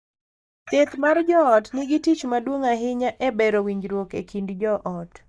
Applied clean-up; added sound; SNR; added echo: neural mask model DeepFilterNet 3.